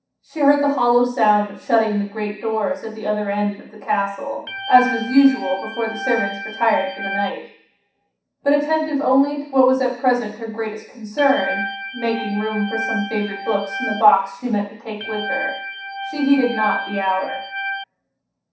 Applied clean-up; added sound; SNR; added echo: none; Organ; 7 dB; reverberation time 0.7 s.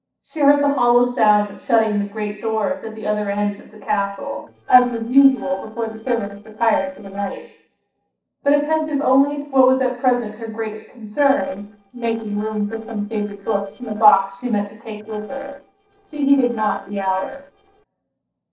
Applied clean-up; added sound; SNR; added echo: neural separator model SepFormer DNS4.